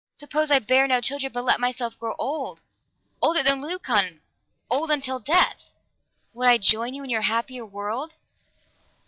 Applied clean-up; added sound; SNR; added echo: neural mask model DeepFilterNet 3.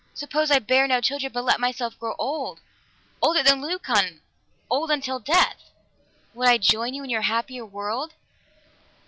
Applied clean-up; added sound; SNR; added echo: none; none; none; none.